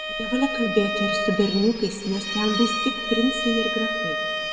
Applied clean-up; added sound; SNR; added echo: none; Bowed string instrument; 3 dB; reverberation time 1.4 s.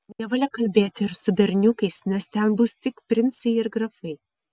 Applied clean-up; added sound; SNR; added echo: none; none; none; none.